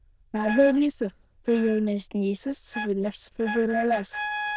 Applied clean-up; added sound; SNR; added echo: neural diffusion model UNIVERSE++.